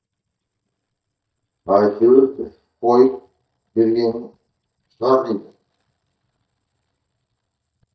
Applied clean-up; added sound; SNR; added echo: neural mask model DeepFilterNet 3.